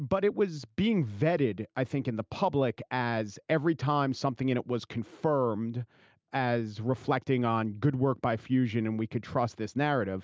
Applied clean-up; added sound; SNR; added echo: none; none; none; none.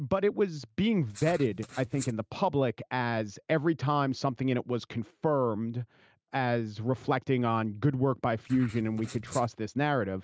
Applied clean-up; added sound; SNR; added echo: neural mask model RNNoise.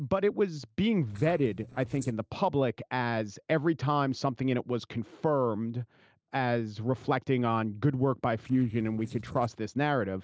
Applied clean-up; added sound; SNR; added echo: neural separator model SepFormer DNS4.